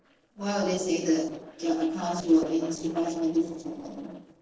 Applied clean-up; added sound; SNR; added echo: neural separator model SepFormer DNS4.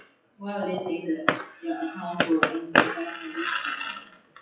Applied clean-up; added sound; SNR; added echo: classical method WPE with log-MMSE.